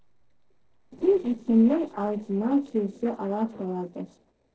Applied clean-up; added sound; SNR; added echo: neural separator model SepFormer DNS4.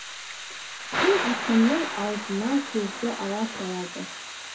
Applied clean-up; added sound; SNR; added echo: none; Thunder / Rain; 5 dB; reverberation time 0.4 s.